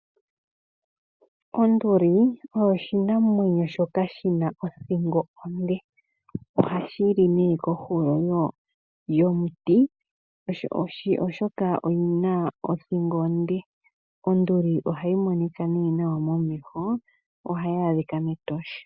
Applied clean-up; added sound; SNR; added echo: none; none; none; none.